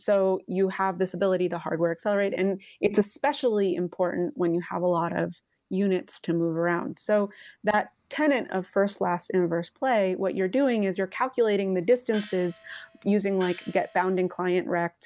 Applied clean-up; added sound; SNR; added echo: none; Gong; 19 dB; none.